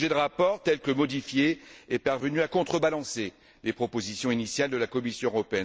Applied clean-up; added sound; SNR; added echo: none; none; none; none.